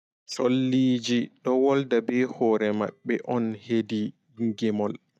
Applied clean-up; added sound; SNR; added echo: neural mask model DeepFilterNet 3.